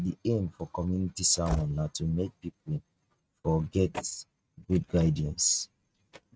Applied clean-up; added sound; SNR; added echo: neural mask model RNNoise.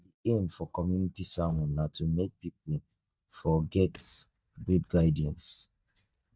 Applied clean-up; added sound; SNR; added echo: neural mask model DeepFilterNet 3.